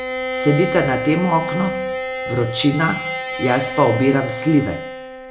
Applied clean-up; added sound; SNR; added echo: none; Bowed string instrument; 6 dB; none.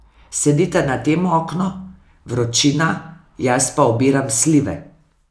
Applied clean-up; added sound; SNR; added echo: none; none; none; none.